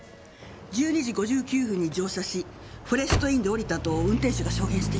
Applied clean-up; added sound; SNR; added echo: none; none; none; none.